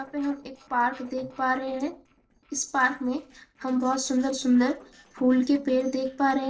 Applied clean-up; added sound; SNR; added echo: neural separator model SepFormer DNS4.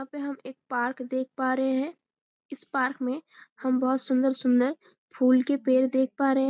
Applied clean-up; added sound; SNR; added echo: none; none; none; none.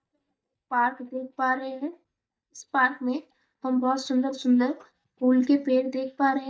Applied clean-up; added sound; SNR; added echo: neural mask model DeepFilterNet 3.